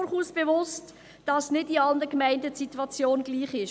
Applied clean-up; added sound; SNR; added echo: none; none; none; none.